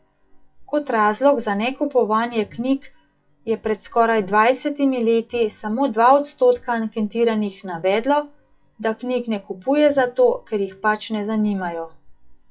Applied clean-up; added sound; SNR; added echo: classical method WPE with log-MMSE.